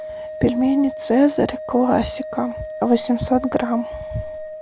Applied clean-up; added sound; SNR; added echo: none; Organ; 11 dB; none.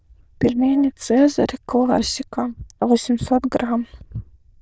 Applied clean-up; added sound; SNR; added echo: neural diffusion model UNIVERSE++.